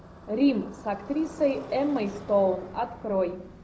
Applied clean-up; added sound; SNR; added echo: none; Motorcycle; 17 dB; none.